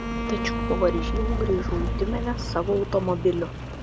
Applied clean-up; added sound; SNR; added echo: none; Bowed string instrument + Rain; 1 dB; none.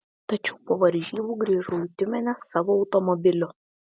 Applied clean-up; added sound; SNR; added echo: none; none; none; none.